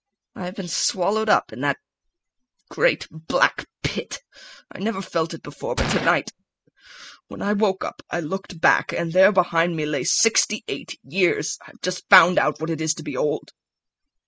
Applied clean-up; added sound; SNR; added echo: classical method spectral subtraction.